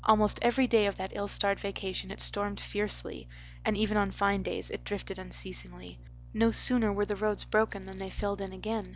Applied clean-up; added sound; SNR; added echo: none; none; none; none.